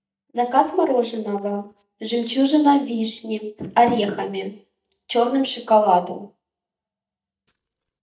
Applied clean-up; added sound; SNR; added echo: neural mask model DeepFilterNet 3.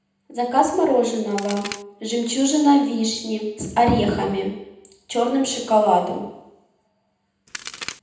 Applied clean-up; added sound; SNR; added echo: none; Crack; 12 dB; reverberation time 0.8 s.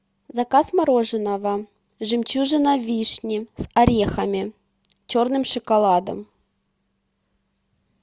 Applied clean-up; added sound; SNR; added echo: none; none; none; none.